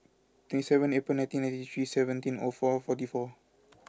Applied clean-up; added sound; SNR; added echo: none; none; none; none.